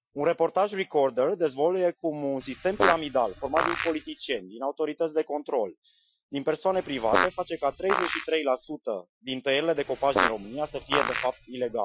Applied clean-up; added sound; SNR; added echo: classical method Wiener filter.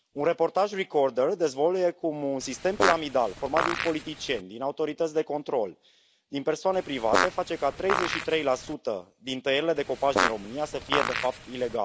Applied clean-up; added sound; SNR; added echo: none; Fart; 3 dB; none.